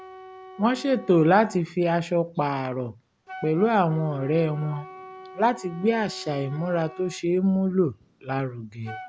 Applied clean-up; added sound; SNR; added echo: none; Wind instrument, woodwind instrument; 19 dB; none.